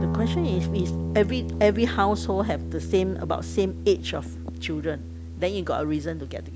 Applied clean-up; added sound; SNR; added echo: none; Guitar; 4 dB; none.